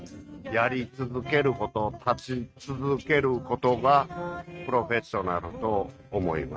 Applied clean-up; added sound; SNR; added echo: neural mask model RNNoise.